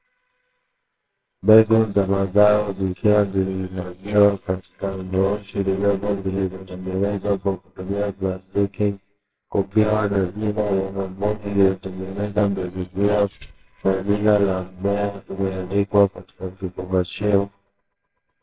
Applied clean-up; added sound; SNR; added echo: neural separator model SepFormer WHAMR!.